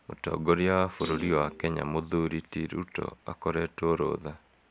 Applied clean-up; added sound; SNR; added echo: none; Thump, thud; 5 dB; none.